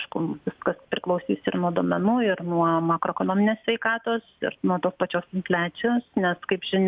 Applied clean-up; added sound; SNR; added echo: none; none; none; none.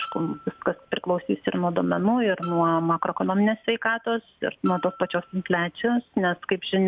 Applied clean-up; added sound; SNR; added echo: none; Bell; 19 dB; none.